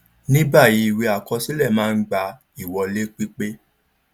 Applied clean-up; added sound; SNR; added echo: none; none; none; none.